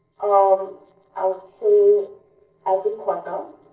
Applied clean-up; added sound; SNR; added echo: neural separator model SepFormer DNS4.